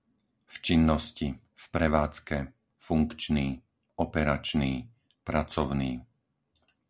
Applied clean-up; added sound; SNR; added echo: none; none; none; none.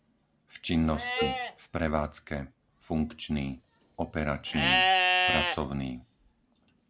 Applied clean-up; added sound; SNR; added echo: none; Wind instrument, woodwind instrument + Livestock, farm animals, working animals; -1 dB; none.